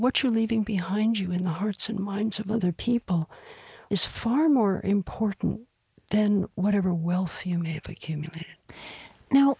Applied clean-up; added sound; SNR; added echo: none; none; none; none.